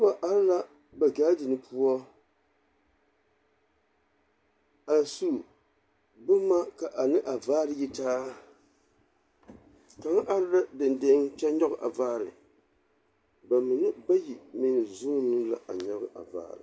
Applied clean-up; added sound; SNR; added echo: none; none; none; none.